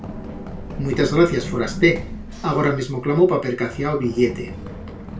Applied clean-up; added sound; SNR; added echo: none; Run; 11 dB; reverberation time 0.3 s.